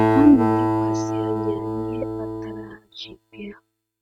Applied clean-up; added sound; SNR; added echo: neural mask model RNNoise.